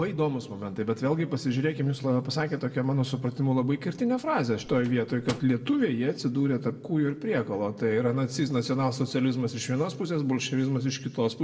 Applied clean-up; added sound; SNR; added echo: none; Microwave oven; 19 dB; reverberation time 0.8 s.